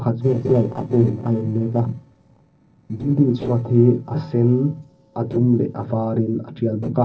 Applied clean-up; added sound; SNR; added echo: neural separator model SepFormer DNS4.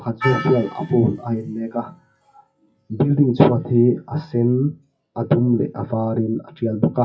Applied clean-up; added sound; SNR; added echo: classical method WPE with log-MMSE.